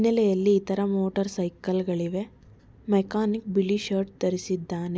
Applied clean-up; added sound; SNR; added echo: none; none; none; none.